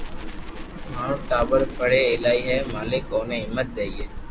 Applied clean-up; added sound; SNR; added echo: none; Crackle; 8 dB; none.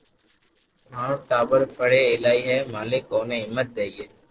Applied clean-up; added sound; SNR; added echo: neural separator model SepFormer DNS4.